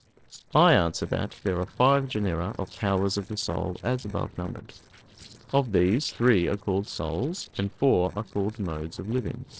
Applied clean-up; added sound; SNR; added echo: neural separator model SepFormer DNS4.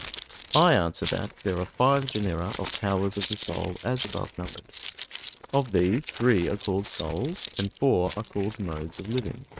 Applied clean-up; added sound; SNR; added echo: neural mask model RNNoise.